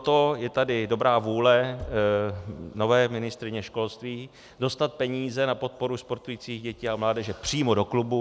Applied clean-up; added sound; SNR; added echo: none; none; none; none.